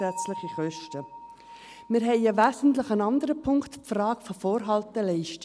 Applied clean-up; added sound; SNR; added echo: none; Bell; 17 dB; none.